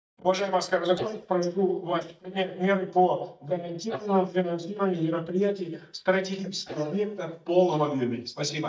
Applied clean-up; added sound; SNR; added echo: neural mask model DeepFilterNet 3.